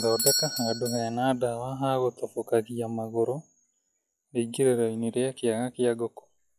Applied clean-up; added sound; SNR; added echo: classical method log-MMSE.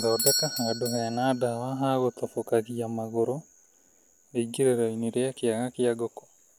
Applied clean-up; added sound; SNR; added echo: none; Bell / Doorbell; 9 dB; none.